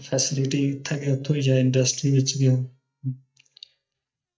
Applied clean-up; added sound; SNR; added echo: neural mask model DeepFilterNet 3.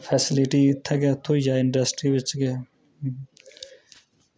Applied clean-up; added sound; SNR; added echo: none; none; none; none.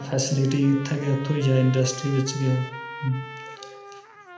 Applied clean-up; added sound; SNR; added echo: none; Trumpet; 16 dB; reverberation time 0.8 s.